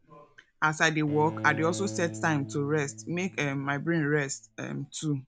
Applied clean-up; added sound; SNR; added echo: none; Bowed string instrument; 13 dB; none.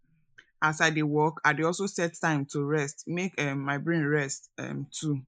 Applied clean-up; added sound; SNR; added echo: neural mask model Resemble Enhance denoiser.